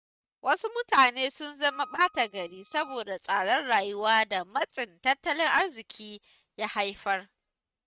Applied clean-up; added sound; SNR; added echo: neural mask model RNNoise.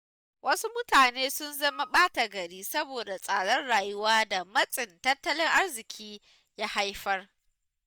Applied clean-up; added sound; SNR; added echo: neural mask model DeepFilterNet 3.